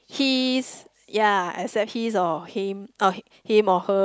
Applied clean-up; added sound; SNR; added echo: none; none; none; none.